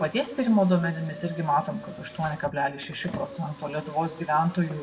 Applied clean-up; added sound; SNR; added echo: none; Car; 16 dB; reverberation time 0.8 s.